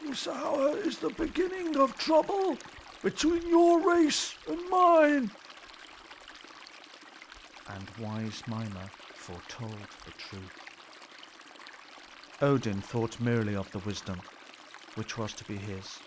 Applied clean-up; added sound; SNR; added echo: none; Stream; 19 dB; none.